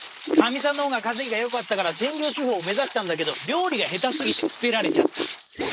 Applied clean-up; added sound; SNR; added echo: neural mask model Resemble Enhance denoiser.